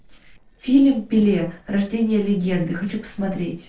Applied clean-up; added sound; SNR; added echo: neural separator model SepFormer DNS4.